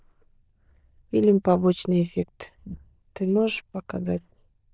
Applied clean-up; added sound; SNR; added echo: neural diffusion model UNIVERSE++.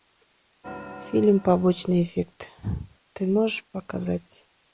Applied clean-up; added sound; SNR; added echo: none; Organ; 18 dB; none.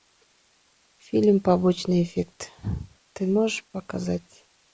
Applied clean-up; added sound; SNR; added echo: none; none; none; none.